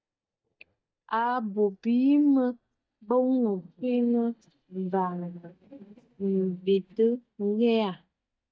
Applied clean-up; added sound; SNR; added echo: neural mask model DeepFilterNet 3.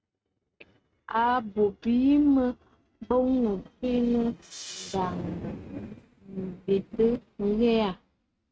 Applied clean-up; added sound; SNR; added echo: neural mask model RNNoise.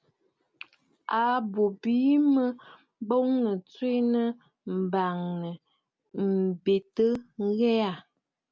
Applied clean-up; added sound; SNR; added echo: none; none; none; none.